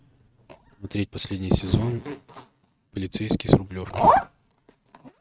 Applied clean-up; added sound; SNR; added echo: neural mask model RNNoise.